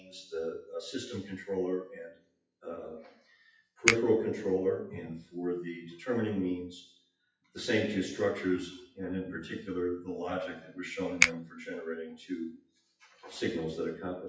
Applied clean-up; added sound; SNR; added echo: classical method WPE with log-MMSE.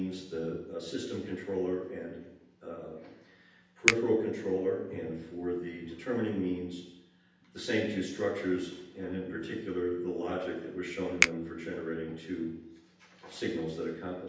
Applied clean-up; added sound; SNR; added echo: none; Finger snapping; 1 dB; reverberation time 0.9 s.